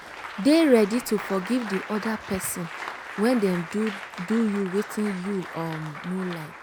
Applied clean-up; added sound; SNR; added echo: none; Applause; 12 dB; none.